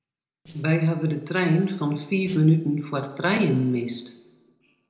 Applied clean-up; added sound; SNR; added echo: neural separator model SepFormer DNS4.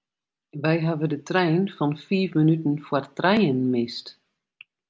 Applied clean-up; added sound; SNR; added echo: none; none; none; none.